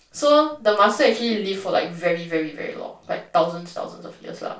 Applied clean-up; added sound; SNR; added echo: none; none; none; reverberation time 0.3 s.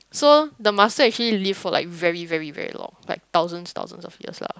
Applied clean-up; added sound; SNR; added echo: none; none; none; none.